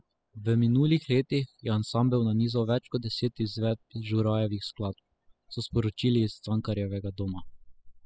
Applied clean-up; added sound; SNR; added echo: classical method spectral subtraction.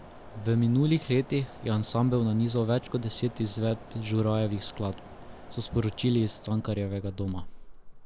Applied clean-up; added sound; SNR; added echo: none; Mechanisms; 15 dB; none.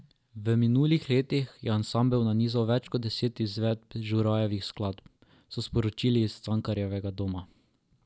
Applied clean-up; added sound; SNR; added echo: none; none; none; none.